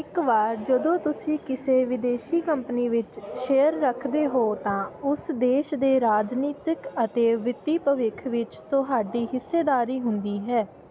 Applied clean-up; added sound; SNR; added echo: none; none; none; none.